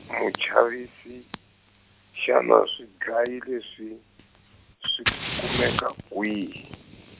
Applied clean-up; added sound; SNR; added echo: none; Fire; 9 dB; none.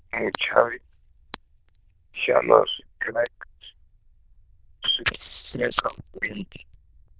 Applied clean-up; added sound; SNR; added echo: neural diffusion model UNIVERSE++.